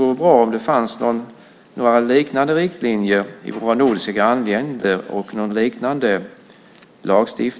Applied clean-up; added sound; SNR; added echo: none; none; none; none.